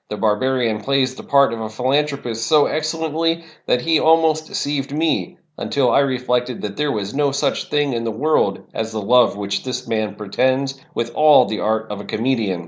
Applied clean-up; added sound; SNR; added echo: none; none; none; none.